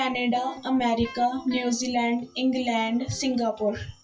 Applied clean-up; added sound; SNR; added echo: classical method WPE with log-MMSE.